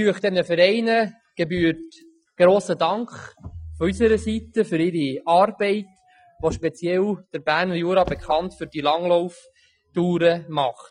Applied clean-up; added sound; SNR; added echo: classical method Wiener filter.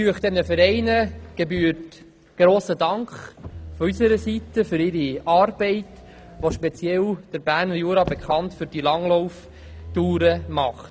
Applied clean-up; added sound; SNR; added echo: none; Motor vehicle (road); 16 dB; none.